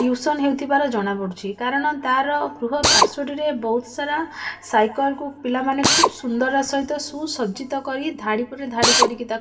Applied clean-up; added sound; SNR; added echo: none; Drill; 3 dB; reverberation time 0.7 s.